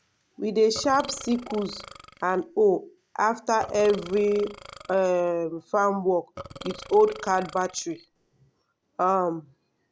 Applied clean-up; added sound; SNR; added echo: none; Burping, eructation; 17 dB; none.